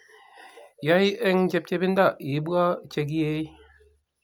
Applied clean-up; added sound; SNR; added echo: none; none; none; none.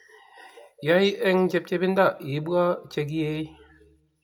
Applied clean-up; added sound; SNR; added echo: none; none; none; reverberation time 0.4 s.